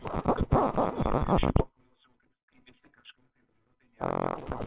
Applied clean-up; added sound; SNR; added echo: neural separator model SepFormer WHAMR!.